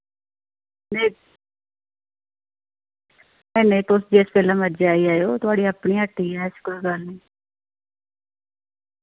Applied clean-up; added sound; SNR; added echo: none; none; none; none.